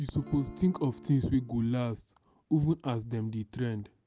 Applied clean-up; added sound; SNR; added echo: none; Acoustic guitar / Strum; 17 dB; none.